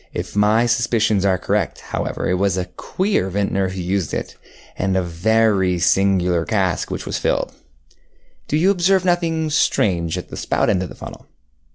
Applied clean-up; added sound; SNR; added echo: none; none; none; none.